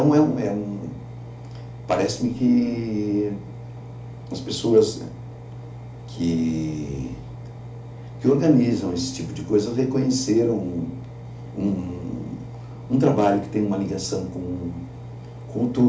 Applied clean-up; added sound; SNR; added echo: none; Engine; 13 dB; reverberation time 0.4 s.